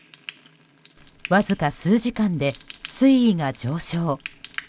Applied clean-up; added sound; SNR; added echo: none; Frying (food); 19 dB; none.